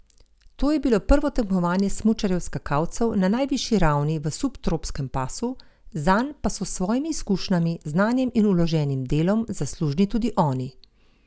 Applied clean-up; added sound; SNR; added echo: none; none; none; none.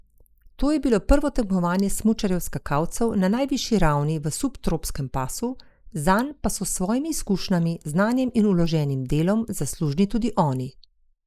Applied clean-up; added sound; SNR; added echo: neural mask model Resemble Enhance denoiser.